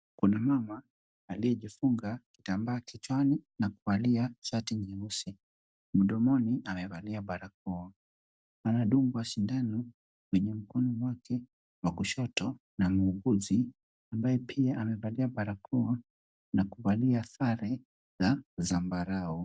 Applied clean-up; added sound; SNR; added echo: none; none; none; none.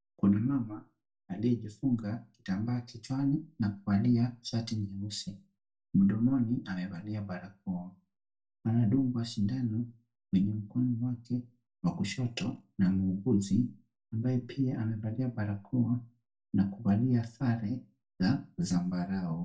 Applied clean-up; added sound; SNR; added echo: none; none; none; reverberation time 0.2 s.